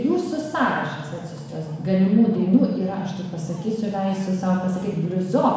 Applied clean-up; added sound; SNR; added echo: none; Ocean; 20 dB; reverberation time 1.1 s.